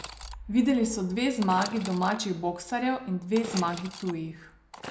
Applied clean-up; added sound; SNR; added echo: none; Sawing / Engine; 15 dB; none.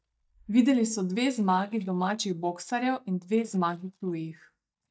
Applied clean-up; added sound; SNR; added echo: neural mask model DeepFilterNet 3.